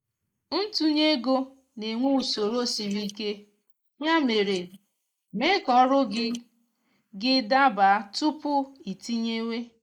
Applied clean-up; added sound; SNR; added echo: neural mask model Resemble Enhance denoiser.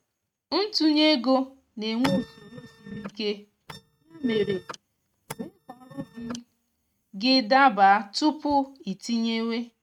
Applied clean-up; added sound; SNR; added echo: neural mask model RNNoise.